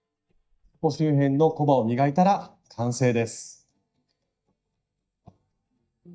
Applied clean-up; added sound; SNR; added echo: neural mask model DeepFilterNet 3.